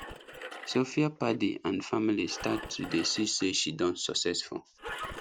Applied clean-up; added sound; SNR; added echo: none; Engine; 14 dB; none.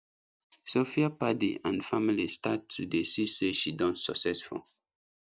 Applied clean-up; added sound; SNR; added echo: none; none; none; none.